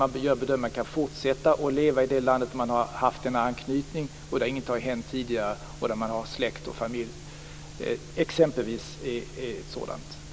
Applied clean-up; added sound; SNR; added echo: none; none; none; none.